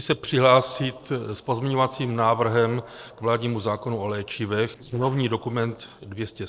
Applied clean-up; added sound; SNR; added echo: neural separator model SepFormer DNS4.